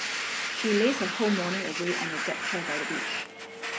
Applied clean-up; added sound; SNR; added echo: none; Domestic sounds, home sounds; 1 dB; none.